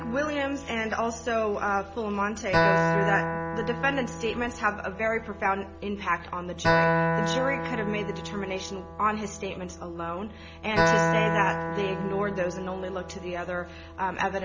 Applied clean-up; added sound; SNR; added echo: none; Acoustic guitar; 0 dB; none.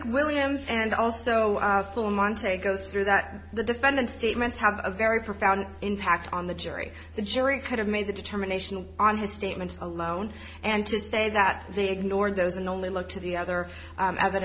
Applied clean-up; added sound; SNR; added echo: none; none; none; none.